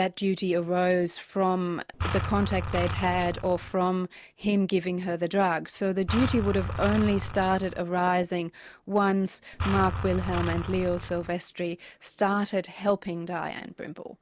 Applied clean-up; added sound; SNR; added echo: none; Engine; 5 dB; none.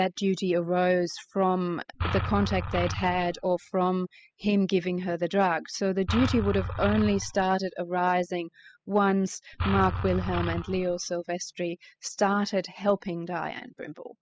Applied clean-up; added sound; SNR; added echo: classical method spectral subtraction.